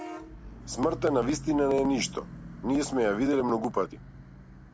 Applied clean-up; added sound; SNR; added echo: none; Bus / Vehicle horn, car horn, honking; 13 dB; none.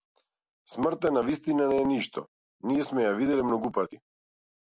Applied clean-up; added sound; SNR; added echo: none; none; none; none.